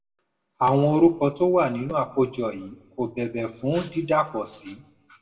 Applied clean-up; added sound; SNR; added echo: none; none; none; reverberation time 0.6 s.